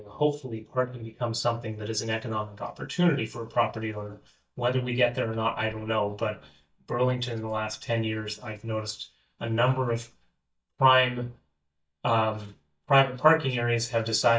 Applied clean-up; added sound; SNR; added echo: neural mask model DeepFilterNet 3.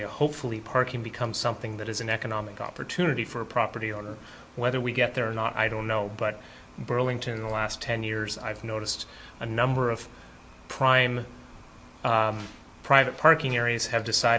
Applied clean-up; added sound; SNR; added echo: none; none; none; none.